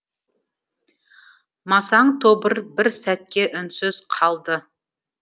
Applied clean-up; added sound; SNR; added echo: none; none; none; none.